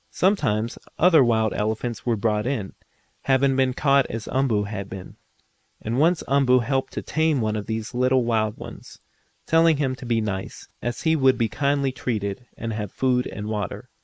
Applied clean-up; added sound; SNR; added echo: neural mask model Resemble Enhance denoiser.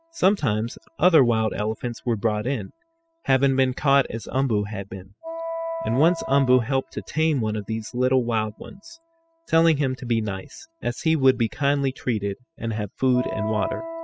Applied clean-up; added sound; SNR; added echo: classical method spectral subtraction.